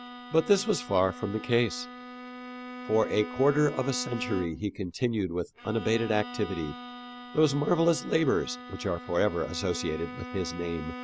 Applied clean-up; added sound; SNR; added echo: none; Bowed string instrument; 12 dB; none.